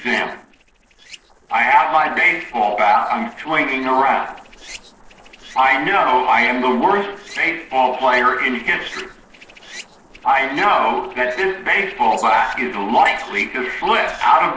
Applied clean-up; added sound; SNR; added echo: neural separator model SepFormer DNS4.